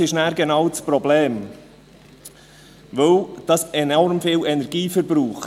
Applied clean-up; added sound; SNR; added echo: none; none; none; none.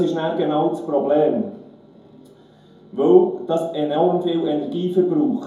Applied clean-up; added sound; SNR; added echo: none; none; none; reverberation time 2.6 s.